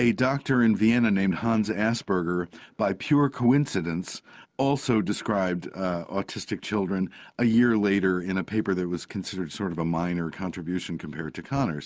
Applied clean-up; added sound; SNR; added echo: none; none; none; none.